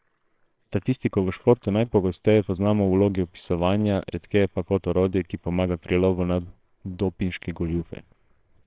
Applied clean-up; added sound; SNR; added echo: neural separator model SepFormer WHAMR!.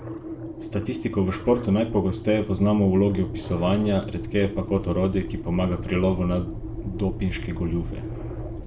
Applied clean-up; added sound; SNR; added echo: none; Engine; 8 dB; reverberation time 0.3 s.